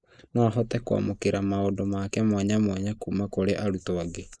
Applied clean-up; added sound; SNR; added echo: neural mask model Resemble Enhance denoiser.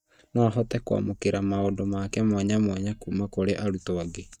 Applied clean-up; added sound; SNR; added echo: neural mask model DeepFilterNet 3.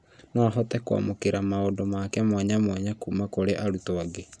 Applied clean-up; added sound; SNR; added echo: none; none; none; none.